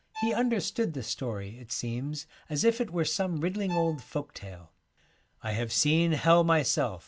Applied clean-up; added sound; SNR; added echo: none; Bowed string instrument; 14 dB; none.